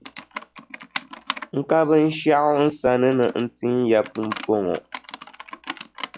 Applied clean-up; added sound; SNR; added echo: classical method log-MMSE.